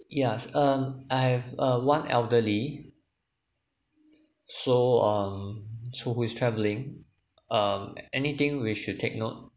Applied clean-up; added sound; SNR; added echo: none; none; none; none.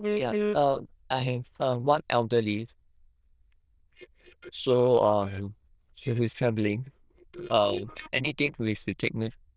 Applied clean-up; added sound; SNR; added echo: neural diffusion model UNIVERSE++.